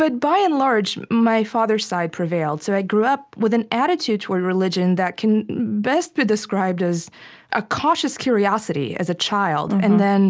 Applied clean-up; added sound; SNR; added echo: none; none; none; none.